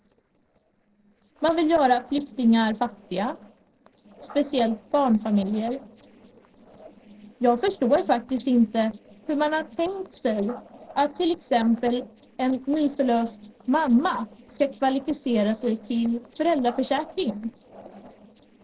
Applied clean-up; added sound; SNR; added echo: neural separator model SepFormer DNS4.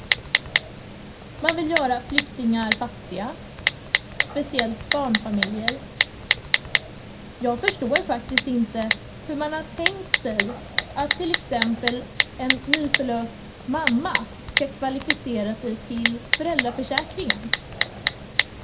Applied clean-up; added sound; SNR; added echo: none; Typing; -1 dB; reverberation time 0.3 s.